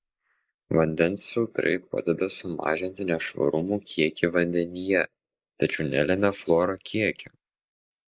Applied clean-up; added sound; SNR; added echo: neural mask model Resemble Enhance denoiser.